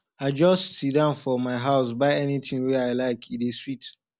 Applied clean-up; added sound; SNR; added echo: none; none; none; none.